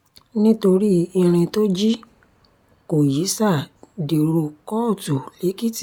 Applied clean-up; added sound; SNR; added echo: none; none; none; none.